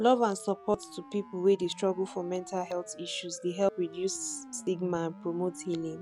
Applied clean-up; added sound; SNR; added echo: none; Siren; 18 dB; none.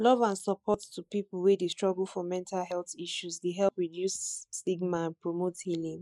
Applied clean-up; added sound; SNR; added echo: neural mask model Resemble Enhance denoiser.